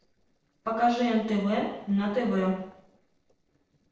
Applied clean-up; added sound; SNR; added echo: neural separator model SepFormer DNS4.